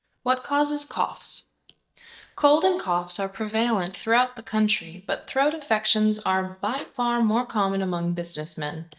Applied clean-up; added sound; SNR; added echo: neural mask model DeepFilterNet 3.